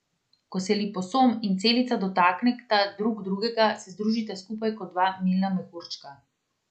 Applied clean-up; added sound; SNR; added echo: none; none; none; none.